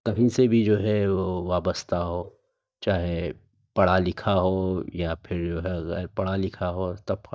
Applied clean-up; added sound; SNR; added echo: neural mask model DeepFilterNet 3.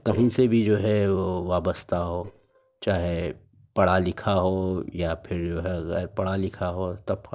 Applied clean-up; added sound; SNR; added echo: neural separator model SepFormer DNS4.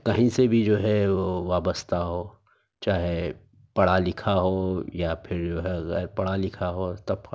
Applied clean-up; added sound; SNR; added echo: none; none; none; none.